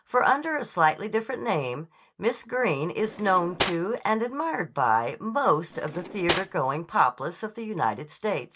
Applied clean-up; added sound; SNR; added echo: none; Cutlery, silverware; 6 dB; none.